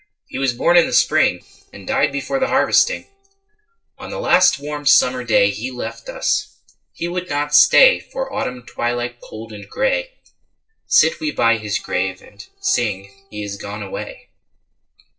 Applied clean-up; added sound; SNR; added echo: neural separator model SepFormer DNS4.